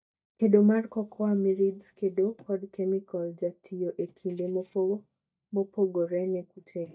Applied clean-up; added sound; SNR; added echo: neural mask model DeepFilterNet 3.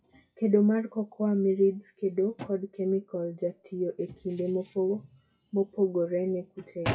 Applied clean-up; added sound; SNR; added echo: classical method WPE with log-MMSE.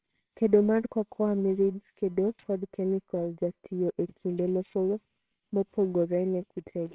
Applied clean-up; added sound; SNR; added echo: neural separator model SepFormer WHAMR!.